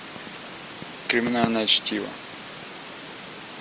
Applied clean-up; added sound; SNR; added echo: none; none; none; none.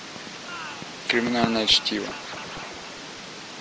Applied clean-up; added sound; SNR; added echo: none; Scratching (performance technique); 12 dB; none.